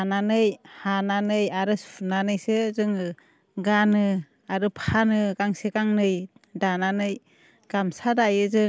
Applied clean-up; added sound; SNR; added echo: none; none; none; none.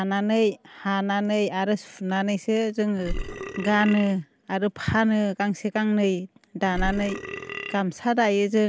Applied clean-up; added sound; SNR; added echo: none; Burping, eructation; 8 dB; none.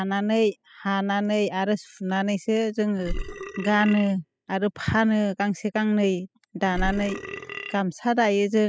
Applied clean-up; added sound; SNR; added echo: classical method spectral subtraction.